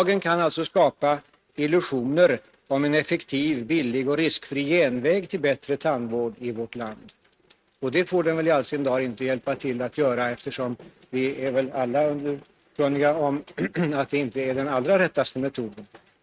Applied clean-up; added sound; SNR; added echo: neural mask model RNNoise.